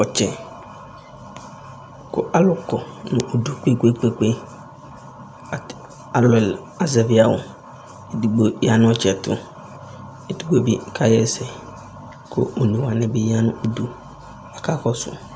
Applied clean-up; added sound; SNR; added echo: none; none; none; none.